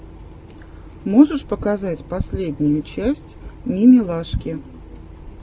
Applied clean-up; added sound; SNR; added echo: none; none; none; none.